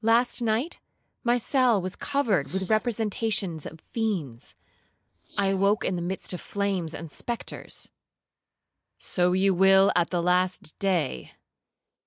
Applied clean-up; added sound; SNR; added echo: neural mask model Resemble Enhance denoiser.